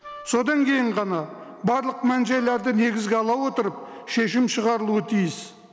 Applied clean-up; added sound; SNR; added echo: none; Wind instrument, woodwind instrument; 19 dB; none.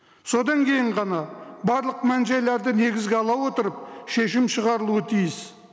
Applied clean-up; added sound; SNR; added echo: none; none; none; none.